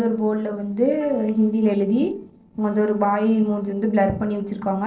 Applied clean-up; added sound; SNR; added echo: neural separator model SepFormer DNS4.